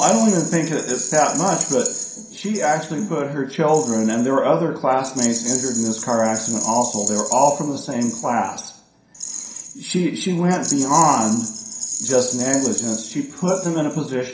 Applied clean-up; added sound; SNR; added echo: none; Rattle; 7 dB; reverberation time 0.5 s.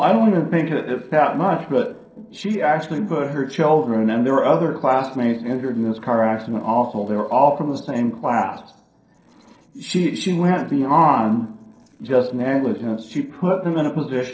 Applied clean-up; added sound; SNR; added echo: neural separator model SepFormer DNS4.